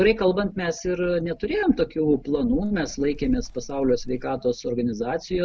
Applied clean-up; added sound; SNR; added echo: none; Wind; 13 dB; none.